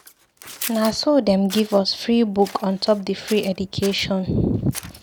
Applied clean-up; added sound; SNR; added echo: none; Scissors; 17 dB; none.